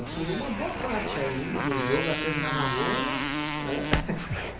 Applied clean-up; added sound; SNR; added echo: none; Motorcycle; 1 dB; none.